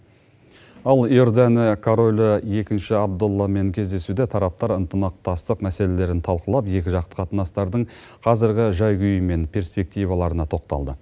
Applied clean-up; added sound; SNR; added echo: none; none; none; none.